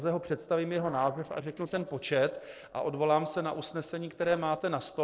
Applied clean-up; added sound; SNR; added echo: neural separator model SepFormer DNS4.